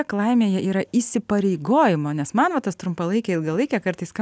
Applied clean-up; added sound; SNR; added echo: none; none; none; none.